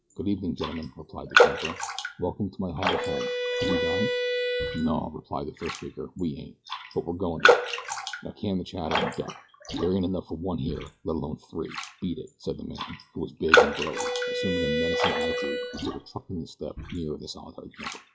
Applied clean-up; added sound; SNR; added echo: classical method log-MMSE.